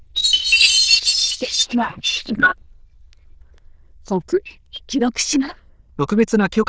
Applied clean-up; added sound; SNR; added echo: neural diffusion model UNIVERSE++.